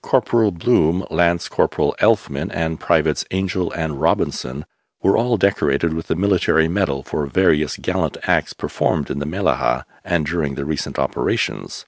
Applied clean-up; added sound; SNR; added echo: none; none; none; none.